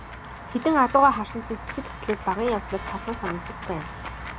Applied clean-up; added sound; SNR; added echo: none; Walk, footsteps / Run / Bell; 10 dB; none.